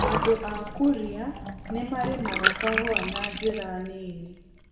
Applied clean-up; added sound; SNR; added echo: none; Bathtub (filling or washing) / Water; 1 dB; reverberation time 0.7 s.